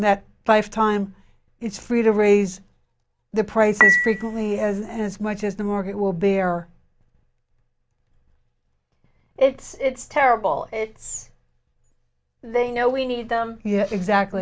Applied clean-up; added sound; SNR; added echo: none; Dishes, pots, and pans / Chink, clink; -3 dB; none.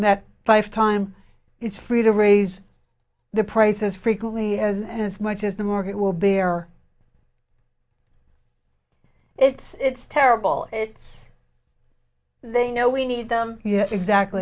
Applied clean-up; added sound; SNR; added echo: none; none; none; none.